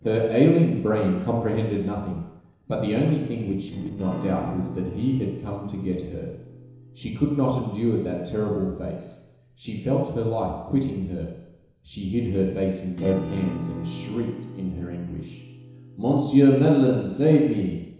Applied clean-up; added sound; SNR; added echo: neural separator model SepFormer DNS4.